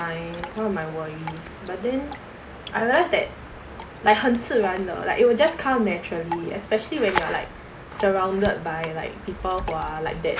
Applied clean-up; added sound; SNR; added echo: none; Drip; 16 dB; none.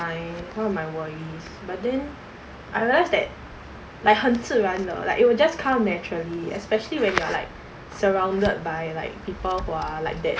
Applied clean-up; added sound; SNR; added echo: none; none; none; none.